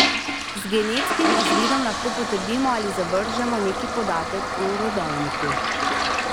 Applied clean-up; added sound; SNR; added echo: none; Toilet flush; -2 dB; none.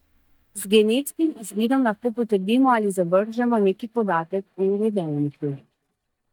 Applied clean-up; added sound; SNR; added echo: neural mask model DeepFilterNet 3.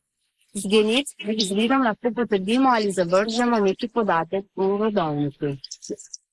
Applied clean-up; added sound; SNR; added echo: neural mask model Resemble Enhance denoiser.